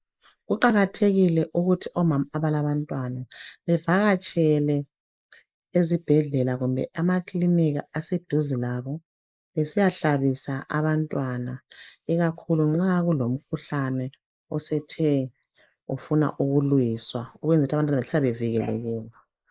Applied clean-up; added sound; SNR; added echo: neural mask model Resemble Enhance denoiser.